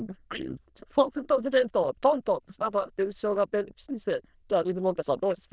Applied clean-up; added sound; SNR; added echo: neural diffusion model UNIVERSE++.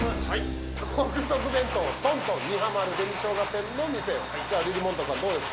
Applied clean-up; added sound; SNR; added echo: none; Domestic sounds, home sounds; 6 dB; none.